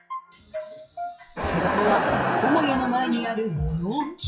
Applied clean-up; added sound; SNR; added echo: classical method WPE with log-MMSE.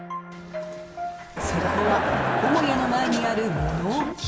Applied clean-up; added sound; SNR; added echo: none; Crowd; -1 dB; reverberation time 1.0 s.